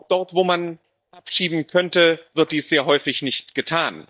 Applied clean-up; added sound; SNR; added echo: neural mask model DeepFilterNet 3.